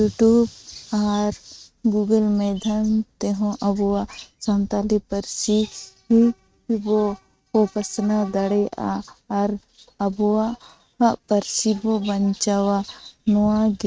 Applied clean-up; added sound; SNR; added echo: neural mask model RNNoise.